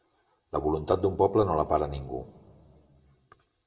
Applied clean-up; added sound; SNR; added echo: none; none; none; reverberation time 1.0 s.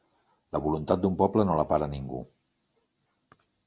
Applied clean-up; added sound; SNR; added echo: none; none; none; none.